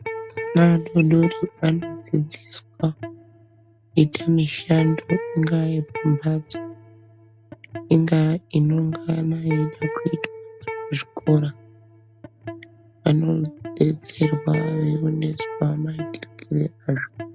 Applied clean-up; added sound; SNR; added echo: none; Electric guitar; 13 dB; none.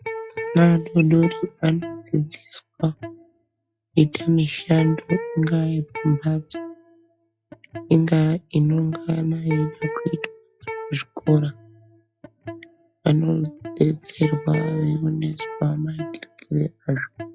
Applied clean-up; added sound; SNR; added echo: classical method log-MMSE.